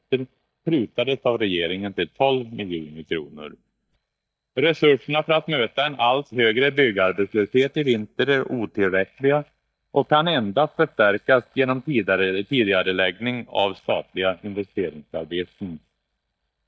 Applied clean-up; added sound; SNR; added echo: neural mask model DeepFilterNet 3.